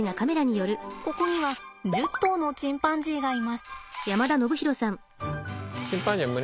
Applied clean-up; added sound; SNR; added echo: none; Camera; 18 dB; none.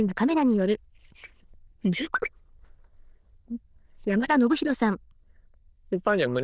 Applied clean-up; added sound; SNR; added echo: neural diffusion model UNIVERSE++.